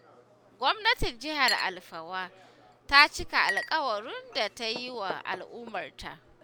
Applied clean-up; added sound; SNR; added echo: none; Chink, clink; 12 dB; none.